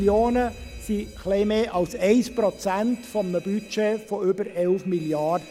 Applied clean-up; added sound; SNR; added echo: none; Alarm; 19 dB; none.